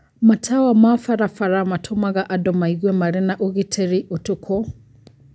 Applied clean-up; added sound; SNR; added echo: none; none; none; none.